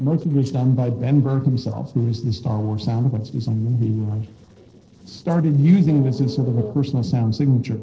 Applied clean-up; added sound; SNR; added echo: neural separator model SepFormer DNS4.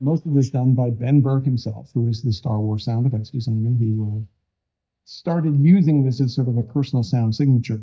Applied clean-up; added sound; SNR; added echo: neural mask model DeepFilterNet 3.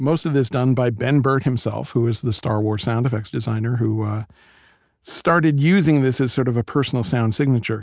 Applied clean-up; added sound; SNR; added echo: none; none; none; none.